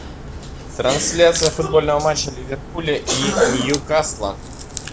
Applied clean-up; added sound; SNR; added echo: none; Crack; 11 dB; none.